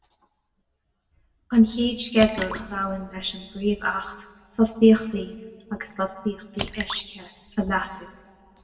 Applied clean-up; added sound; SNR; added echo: none; Drip / Splash, splatter; 12 dB; reverberation time 1.8 s.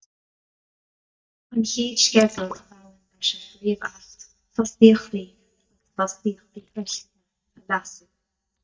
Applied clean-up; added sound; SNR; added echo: neural mask model DeepFilterNet 3.